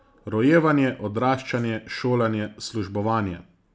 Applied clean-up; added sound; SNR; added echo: none; none; none; none.